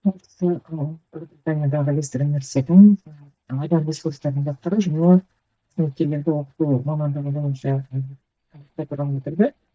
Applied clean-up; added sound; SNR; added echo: neural mask model DeepFilterNet 3.